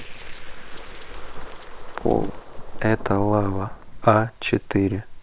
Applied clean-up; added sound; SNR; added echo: neural separator model SepFormer WHAM!.